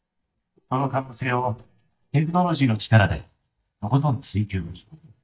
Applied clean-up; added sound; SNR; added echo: neural mask model DeepFilterNet 3.